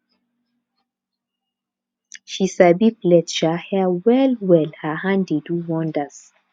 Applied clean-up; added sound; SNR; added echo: none; none; none; none.